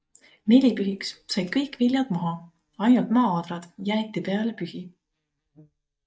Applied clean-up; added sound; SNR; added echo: neural mask model DeepFilterNet 3.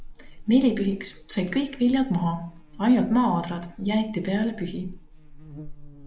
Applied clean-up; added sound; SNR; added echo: none; Buzz; 17 dB; none.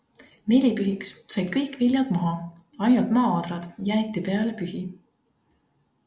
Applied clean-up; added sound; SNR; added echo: none; none; none; none.